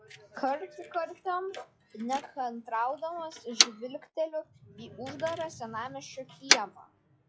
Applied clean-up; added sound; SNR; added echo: classical method log-MMSE.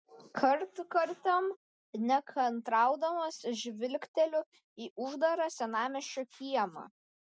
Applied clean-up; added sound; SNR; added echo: none; none; none; none.